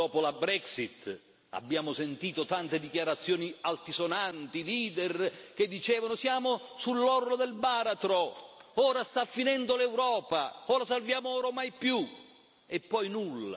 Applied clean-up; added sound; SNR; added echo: none; none; none; none.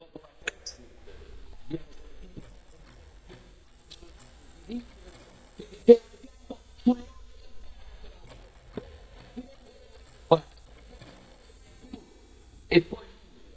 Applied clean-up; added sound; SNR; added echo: neural mask model DeepFilterNet 3.